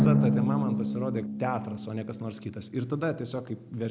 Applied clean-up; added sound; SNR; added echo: none; Drum; -3 dB; none.